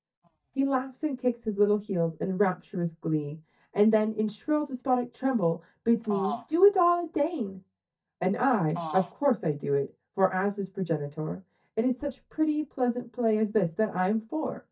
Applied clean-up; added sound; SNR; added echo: neural mask model DeepFilterNet 3.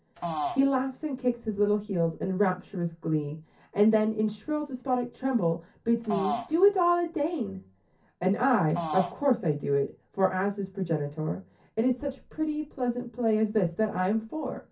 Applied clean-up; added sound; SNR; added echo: none; Fart; 5 dB; reverberation time 0.3 s.